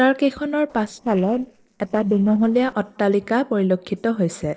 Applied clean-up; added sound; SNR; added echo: neural separator model SepFormer DNS4.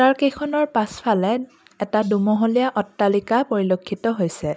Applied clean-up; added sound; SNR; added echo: none; none; none; none.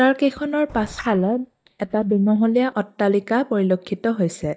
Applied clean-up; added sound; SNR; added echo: neural mask model DeepFilterNet 3.